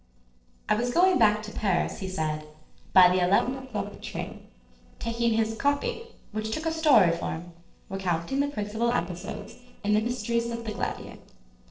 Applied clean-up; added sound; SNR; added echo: neural separator model SepFormer DNS4.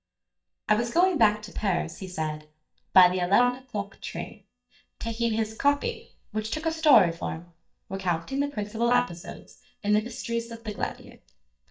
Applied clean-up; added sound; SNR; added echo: neural mask model DeepFilterNet 3.